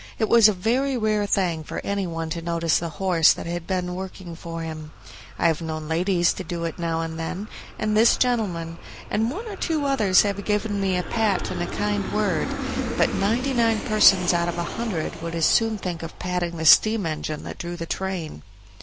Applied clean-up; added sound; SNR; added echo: none; Aircraft; 12 dB; none.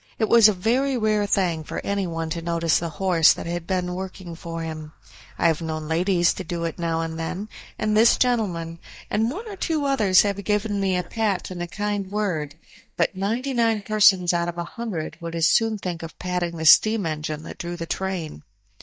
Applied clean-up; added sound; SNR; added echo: neural mask model DeepFilterNet 3.